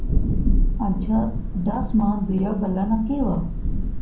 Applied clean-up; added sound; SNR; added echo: none; Thunder; -2 dB; reverberation time 0.6 s.